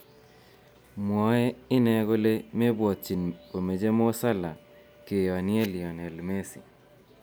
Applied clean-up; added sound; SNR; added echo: none; none; none; none.